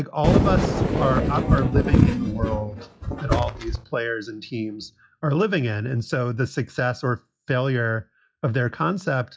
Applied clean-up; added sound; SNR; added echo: classical method log-MMSE.